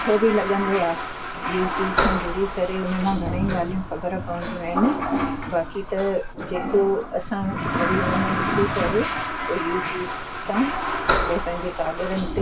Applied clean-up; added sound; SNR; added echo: none; Toilet flush; 2 dB; reverberation time 0.2 s.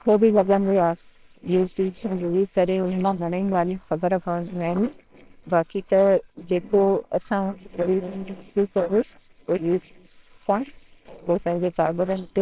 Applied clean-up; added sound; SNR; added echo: neural separator model SepFormer WHAMR!.